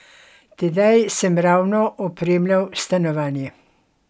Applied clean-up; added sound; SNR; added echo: none; none; none; none.